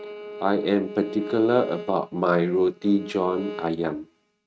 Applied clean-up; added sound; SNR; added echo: neural mask model RNNoise.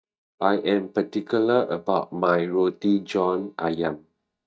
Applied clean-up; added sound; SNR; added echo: neural mask model DeepFilterNet 3.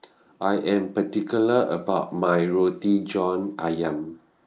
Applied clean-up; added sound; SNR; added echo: neural mask model Resemble Enhance denoiser.